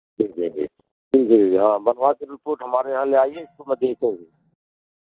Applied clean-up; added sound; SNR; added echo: neural mask model DeepFilterNet 3.